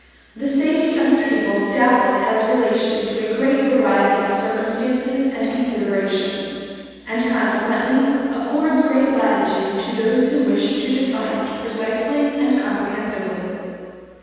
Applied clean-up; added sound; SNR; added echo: none; Bicycle bell; 14 dB; reverberation time 2.1 s.